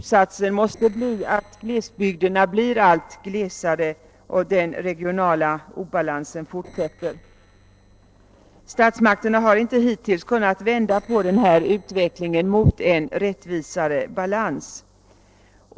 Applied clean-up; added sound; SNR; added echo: neural separator model SepFormer DNS4.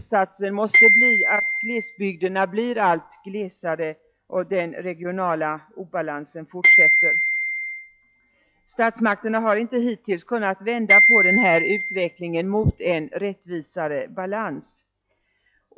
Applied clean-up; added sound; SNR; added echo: classical method log-MMSE.